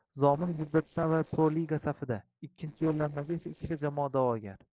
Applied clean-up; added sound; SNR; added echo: neural separator model SepFormer DNS4.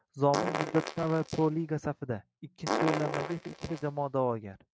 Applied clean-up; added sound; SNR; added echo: neural mask model RNNoise.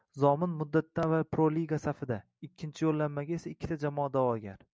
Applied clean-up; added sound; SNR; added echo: none; none; none; none.